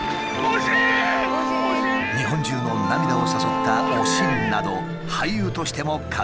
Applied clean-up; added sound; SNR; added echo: none; Musical instrument + Bowed string instrument; 0 dB; none.